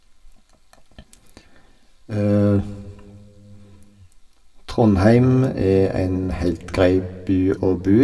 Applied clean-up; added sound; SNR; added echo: none; none; none; reverberation time 0.9 s.